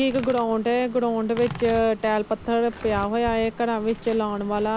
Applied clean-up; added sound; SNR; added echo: none; Tearing; 17 dB; none.